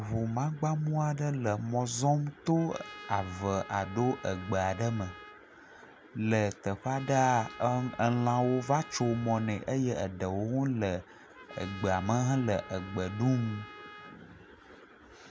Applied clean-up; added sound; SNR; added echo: none; Trumpet; 17 dB; none.